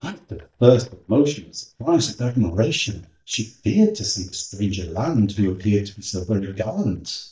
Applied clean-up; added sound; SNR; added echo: neural mask model DeepFilterNet 3.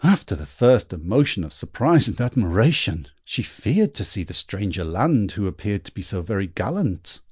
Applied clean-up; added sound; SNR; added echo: none; none; none; none.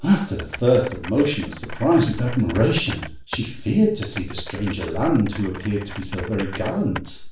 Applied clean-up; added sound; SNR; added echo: none; Typing; 15 dB; reverberation time 0.4 s.